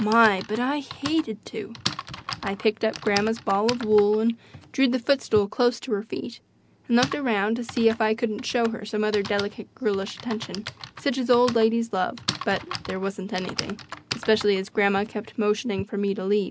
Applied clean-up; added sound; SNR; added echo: none; Typing; 13 dB; none.